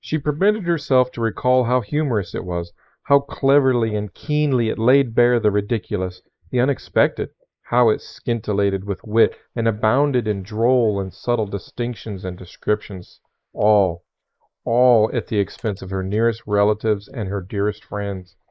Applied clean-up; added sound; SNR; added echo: neural mask model Resemble Enhance denoiser.